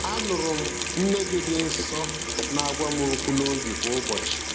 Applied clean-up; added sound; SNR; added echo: none; Sink (filling or washing) / Water tap, faucet; -2 dB; none.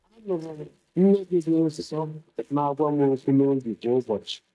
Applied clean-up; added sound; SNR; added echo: neural mask model DeepFilterNet 3.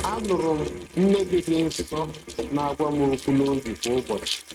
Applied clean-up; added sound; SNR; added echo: neural mask model RNNoise.